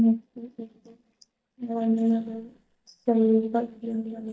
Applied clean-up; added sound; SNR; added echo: neural mask model DeepFilterNet 3.